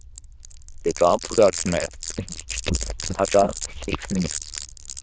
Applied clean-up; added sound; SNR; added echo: neural diffusion model UNIVERSE++.